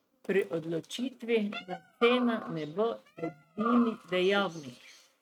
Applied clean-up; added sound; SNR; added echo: neural mask model RNNoise.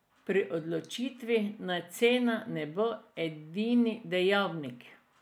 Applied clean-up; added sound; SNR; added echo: none; none; none; none.